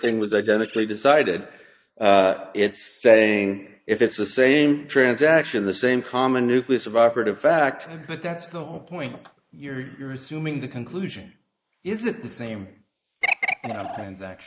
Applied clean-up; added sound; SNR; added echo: neural mask model Resemble Enhance denoiser.